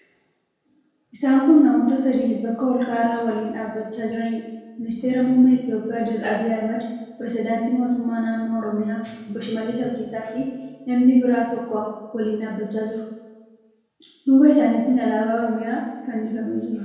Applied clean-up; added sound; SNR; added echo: none; none; none; reverberation time 1.2 s.